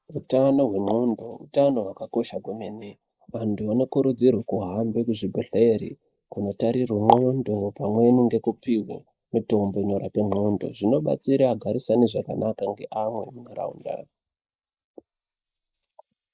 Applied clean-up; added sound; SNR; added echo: neural mask model Resemble Enhance denoiser.